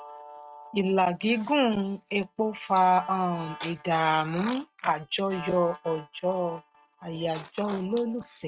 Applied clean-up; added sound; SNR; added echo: neural mask model RNNoise.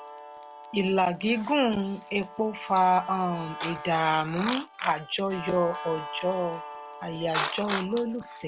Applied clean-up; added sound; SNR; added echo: none; Guitar; 14 dB; none.